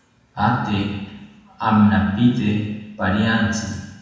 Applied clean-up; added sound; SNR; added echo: none; none; none; reverberation time 1.1 s.